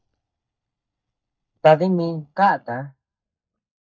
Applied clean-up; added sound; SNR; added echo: neural mask model DeepFilterNet 3.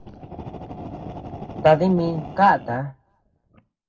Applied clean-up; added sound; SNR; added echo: none; Fire; 13 dB; reverberation time 0.3 s.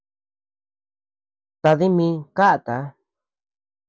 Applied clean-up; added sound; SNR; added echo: none; none; none; none.